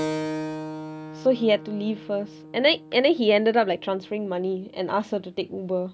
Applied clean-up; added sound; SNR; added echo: none; Keyboard (musical); 12 dB; none.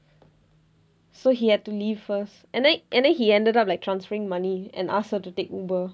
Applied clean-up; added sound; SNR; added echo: none; none; none; none.